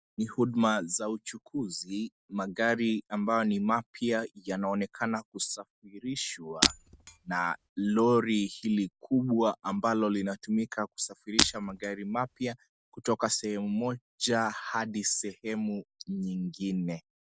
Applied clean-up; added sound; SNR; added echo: none; Shatter; 1 dB; none.